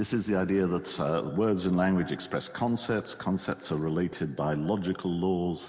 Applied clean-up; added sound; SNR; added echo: none; none; none; none.